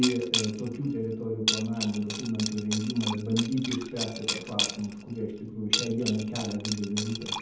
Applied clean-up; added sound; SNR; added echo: none; Liquid; 4 dB; reverberation time 0.8 s.